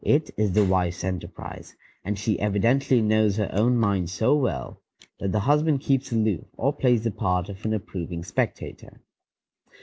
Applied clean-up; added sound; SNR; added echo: none; none; none; none.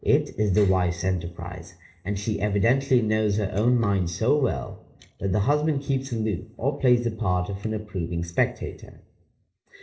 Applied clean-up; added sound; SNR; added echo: none; none; none; reverberation time 0.5 s.